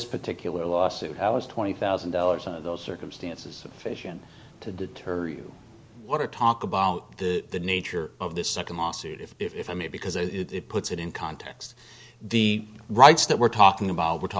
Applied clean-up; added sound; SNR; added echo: none; none; none; none.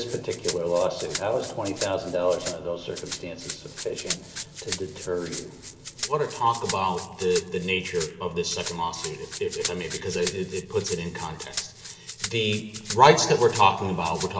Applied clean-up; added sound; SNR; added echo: none; Rattle (instrument); 11 dB; reverberation time 3.0 s.